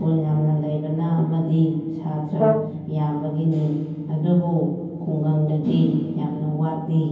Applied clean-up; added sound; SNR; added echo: none; Brass instrument; 6 dB; reverberation time 0.9 s.